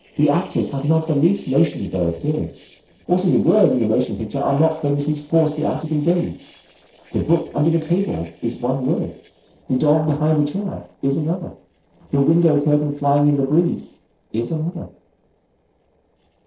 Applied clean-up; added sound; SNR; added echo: neural separator model SepFormer DNS4.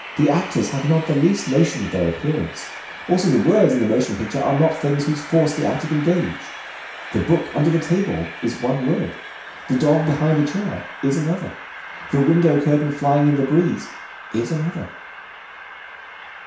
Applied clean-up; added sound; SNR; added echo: none; Train; 15 dB; reverberation time 0.6 s.